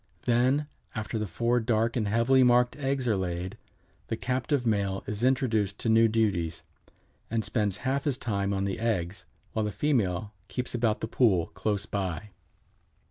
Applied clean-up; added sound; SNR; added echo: none; none; none; none.